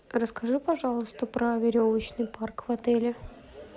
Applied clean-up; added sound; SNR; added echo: none; none; none; none.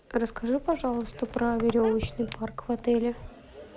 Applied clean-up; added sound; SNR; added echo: none; Squeak; 13 dB; none.